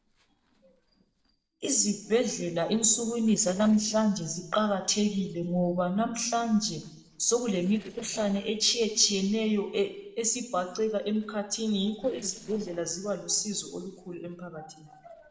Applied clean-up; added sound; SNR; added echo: neural separator model SepFormer DNS4.